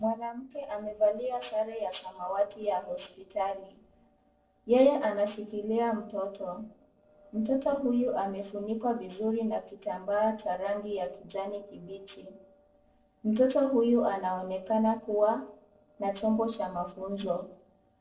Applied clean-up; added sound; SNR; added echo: neural separator model SepFormer DNS4.